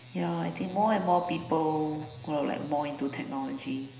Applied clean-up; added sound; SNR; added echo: none; none; none; reverberation time 0.9 s.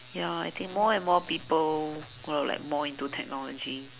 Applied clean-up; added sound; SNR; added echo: none; none; none; none.